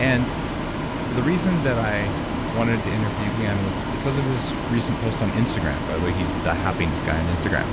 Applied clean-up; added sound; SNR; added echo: none; Bus; 1 dB; none.